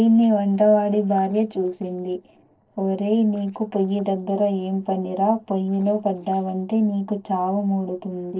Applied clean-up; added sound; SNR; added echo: neural separator model SepFormer DNS4.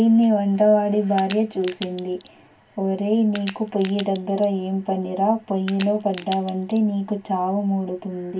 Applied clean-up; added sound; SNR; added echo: none; Crack; 17 dB; reverberation time 0.1 s.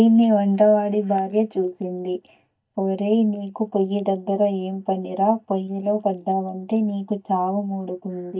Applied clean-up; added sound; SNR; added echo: neural mask model DeepFilterNet 3.